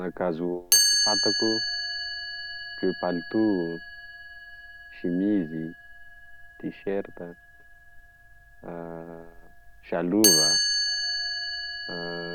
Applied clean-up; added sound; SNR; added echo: none; Chime; -2 dB; none.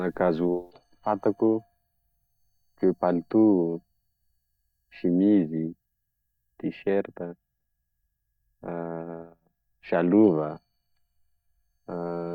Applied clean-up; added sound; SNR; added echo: neural mask model DeepFilterNet 3.